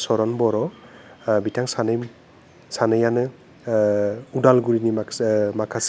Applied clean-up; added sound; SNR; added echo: none; none; none; none.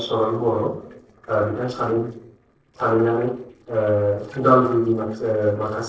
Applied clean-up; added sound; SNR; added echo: neural separator model SepFormer DNS4.